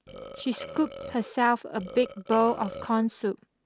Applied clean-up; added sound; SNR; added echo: none; Burping, eructation; 15 dB; none.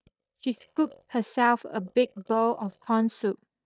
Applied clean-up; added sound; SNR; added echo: neural mask model DeepFilterNet 3.